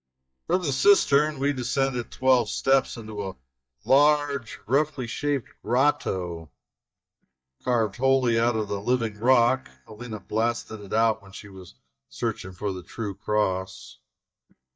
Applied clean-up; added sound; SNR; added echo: neural mask model DeepFilterNet 3.